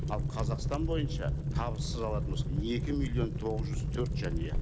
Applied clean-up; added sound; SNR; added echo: none; Fire; -5 dB; none.